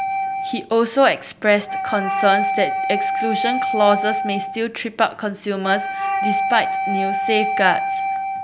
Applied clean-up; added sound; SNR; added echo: none; Wind instrument, woodwind instrument; 2 dB; none.